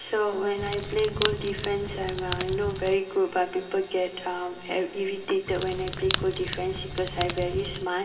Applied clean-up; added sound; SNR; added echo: none; Crackle; 5 dB; reverberation time 2.2 s.